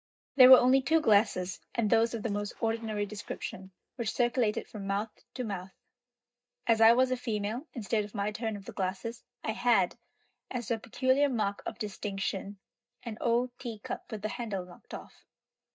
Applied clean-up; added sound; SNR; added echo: neural mask model DeepFilterNet 3.